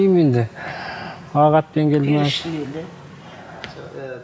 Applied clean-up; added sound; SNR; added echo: none; none; none; none.